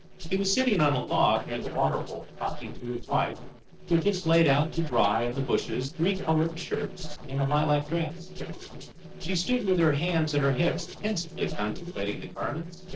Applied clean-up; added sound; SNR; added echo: neural separator model SepFormer DNS4.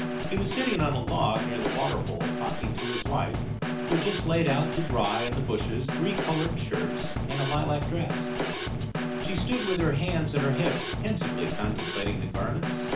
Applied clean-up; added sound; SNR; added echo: none; Snare drum / Drum kit; 0 dB; reverberation time 0.4 s.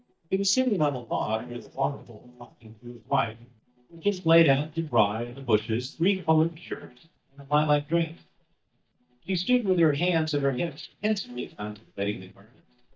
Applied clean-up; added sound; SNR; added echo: neural mask model DeepFilterNet 3.